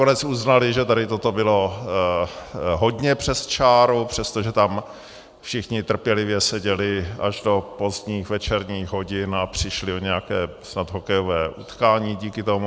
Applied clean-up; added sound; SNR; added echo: none; none; none; none.